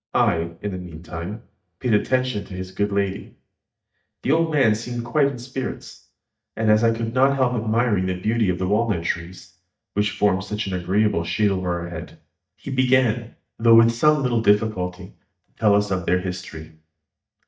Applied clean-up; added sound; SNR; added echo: neural mask model DeepFilterNet 3.